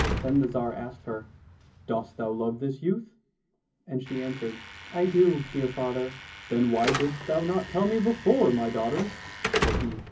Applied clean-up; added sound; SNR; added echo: none; Slam / Alarm; 8 dB; reverberation time 0.3 s.